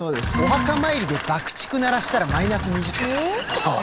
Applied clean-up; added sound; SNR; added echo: none; Thump, thud + Rain; 5 dB; none.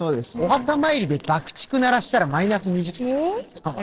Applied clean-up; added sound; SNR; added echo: neural separator model SepFormer DNS4.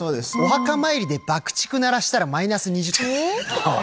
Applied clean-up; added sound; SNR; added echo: none; none; none; none.